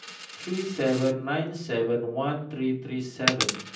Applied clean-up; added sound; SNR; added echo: none; Coin (dropping); 7 dB; reverberation time 0.6 s.